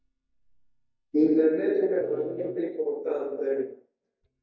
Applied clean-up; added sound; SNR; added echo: neural mask model DeepFilterNet 3.